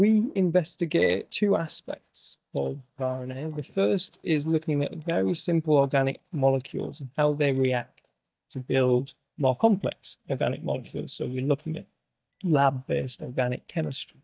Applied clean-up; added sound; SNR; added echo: neural mask model DeepFilterNet 3.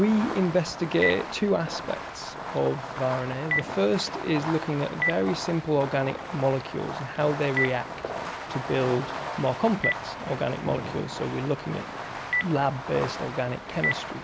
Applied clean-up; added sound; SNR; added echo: none; Fireworks + Telephone; 5 dB; none.